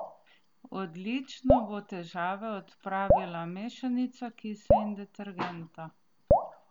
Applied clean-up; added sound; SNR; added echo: none; Drip; -4 dB; none.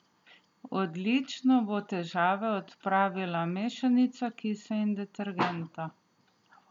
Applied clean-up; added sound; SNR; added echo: none; none; none; none.